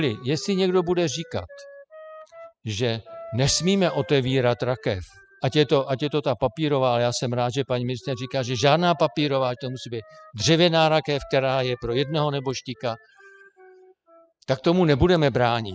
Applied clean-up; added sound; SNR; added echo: classical method spectral subtraction.